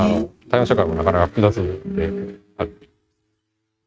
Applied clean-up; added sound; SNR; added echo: neural mask model RNNoise.